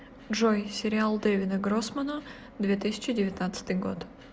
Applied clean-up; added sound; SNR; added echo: none; none; none; none.